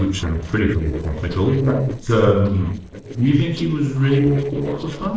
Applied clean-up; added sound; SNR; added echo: neural separator model SepFormer DNS4.